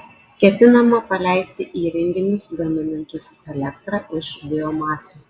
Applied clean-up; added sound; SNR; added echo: none; none; none; none.